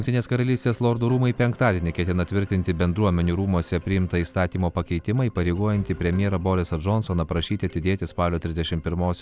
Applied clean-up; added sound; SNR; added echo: none; none; none; none.